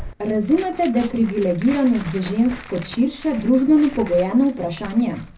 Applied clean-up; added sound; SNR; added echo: none; Tearing; 18 dB; reverberation time 0.4 s.